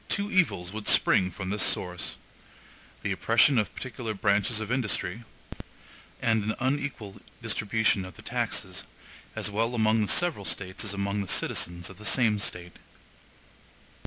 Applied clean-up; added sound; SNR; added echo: none; none; none; none.